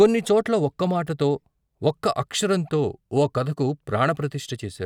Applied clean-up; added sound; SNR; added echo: none; none; none; none.